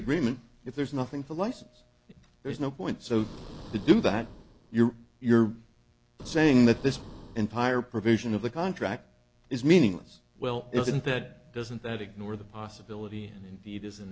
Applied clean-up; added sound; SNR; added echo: none; Boom; 17 dB; none.